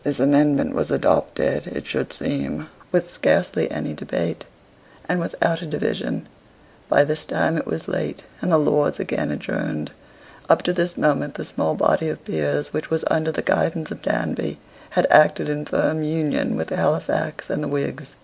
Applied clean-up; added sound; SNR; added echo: none; none; none; none.